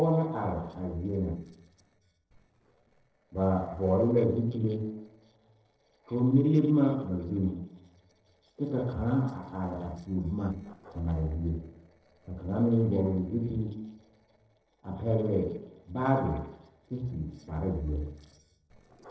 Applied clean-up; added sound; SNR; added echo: neural separator model SepFormer DNS4.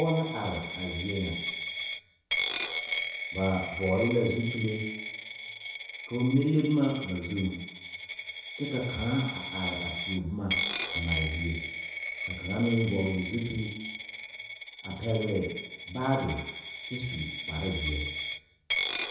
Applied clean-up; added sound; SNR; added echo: none; Coin (dropping); 4 dB; reverberation time 1.0 s.